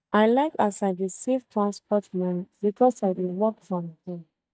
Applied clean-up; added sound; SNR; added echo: neural mask model DeepFilterNet 3.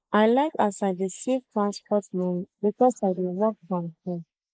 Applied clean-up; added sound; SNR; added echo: neural mask model Resemble Enhance denoiser.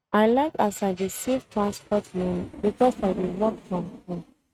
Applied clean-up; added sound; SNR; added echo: neural mask model RNNoise.